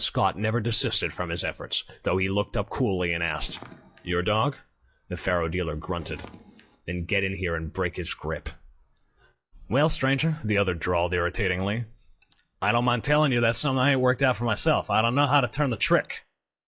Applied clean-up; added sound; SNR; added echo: classical method log-MMSE.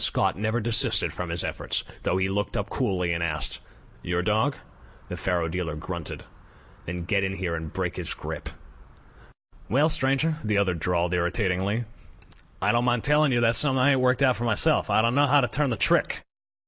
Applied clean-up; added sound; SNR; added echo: none; none; none; none.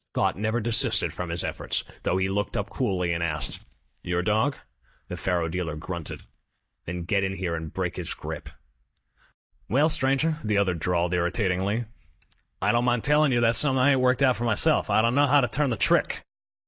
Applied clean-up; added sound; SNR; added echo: neural mask model DeepFilterNet 3.